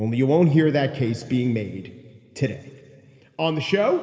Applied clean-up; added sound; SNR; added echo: none; none; none; reverberation time 2.1 s.